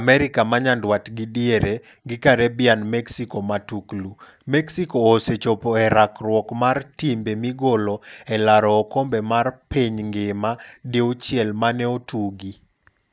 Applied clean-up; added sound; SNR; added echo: none; none; none; none.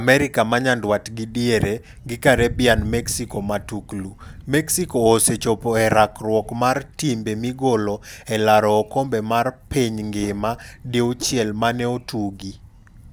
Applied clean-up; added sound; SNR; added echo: none; Whoosh, swoosh, swish + Thunder; 17 dB; none.